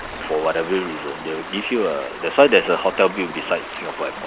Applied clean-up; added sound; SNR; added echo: none; Stream; 11 dB; none.